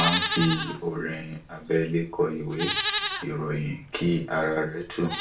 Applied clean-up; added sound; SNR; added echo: none; Livestock, farm animals, working animals; 5 dB; reverberation time 0.3 s.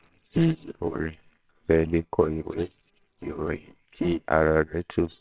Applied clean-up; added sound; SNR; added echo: neural separator model SepFormer WHAMR!.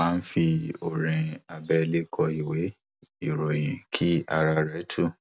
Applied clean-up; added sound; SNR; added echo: none; none; none; none.